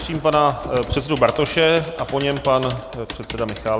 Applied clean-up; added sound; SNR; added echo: none; Computer keyboard; 14 dB; none.